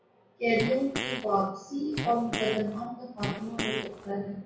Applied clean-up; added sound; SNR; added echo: none; Fart; 5 dB; reverberation time 0.6 s.